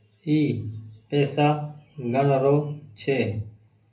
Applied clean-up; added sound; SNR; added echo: none; none; none; reverberation time 0.3 s.